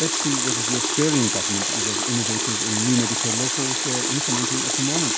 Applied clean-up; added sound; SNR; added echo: none; Water tap, faucet; -4 dB; none.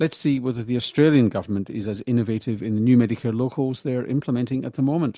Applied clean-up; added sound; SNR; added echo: none; none; none; none.